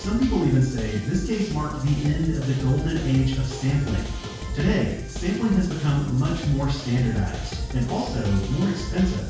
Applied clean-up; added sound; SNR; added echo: none; Drum kit; 7 dB; reverberation time 0.6 s.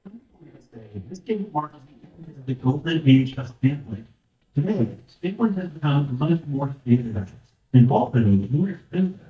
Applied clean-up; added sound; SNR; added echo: neural mask model DeepFilterNet 3.